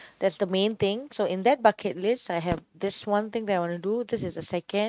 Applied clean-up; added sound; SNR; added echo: neural mask model RNNoise.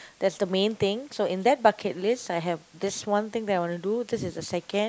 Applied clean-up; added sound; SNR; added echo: none; none; none; none.